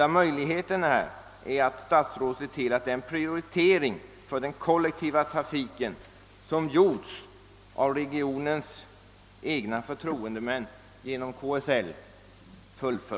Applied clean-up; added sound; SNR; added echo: none; none; none; none.